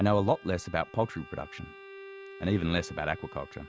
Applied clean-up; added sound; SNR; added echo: none; Bowed string instrument; 17 dB; none.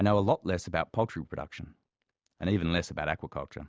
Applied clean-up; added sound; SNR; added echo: none; none; none; none.